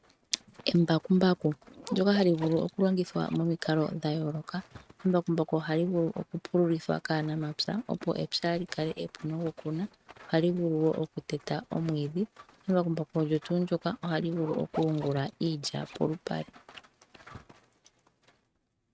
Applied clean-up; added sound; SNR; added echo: neural mask model RNNoise.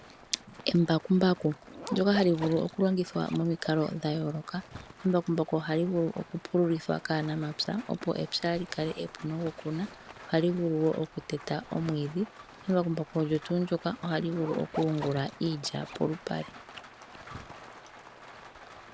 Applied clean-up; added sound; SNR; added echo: none; Zipper (clothing) + Rain; 16 dB; none.